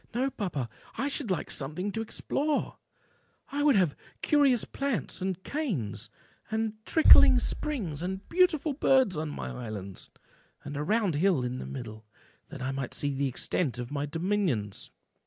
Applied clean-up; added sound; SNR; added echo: none; Bass drum; 1 dB; none.